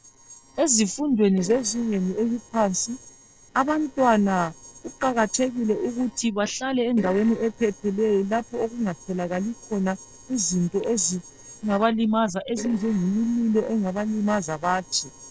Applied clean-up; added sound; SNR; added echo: neural separator model SepFormer DNS4.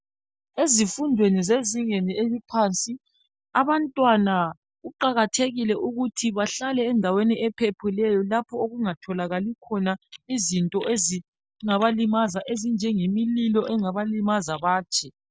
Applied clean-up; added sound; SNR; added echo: none; none; none; none.